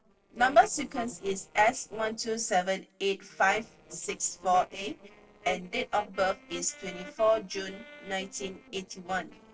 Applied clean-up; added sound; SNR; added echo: neural separator model SepFormer DNS4.